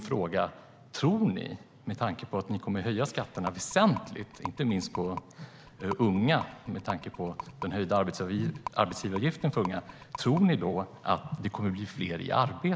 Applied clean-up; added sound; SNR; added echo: none; Rattle; 13 dB; none.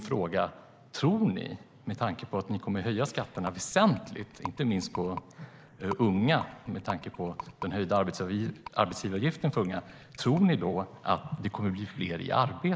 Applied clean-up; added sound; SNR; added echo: neural mask model Resemble Enhance denoiser.